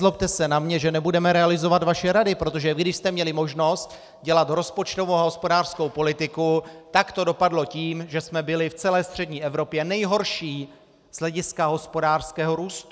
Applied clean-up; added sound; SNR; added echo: none; none; none; none.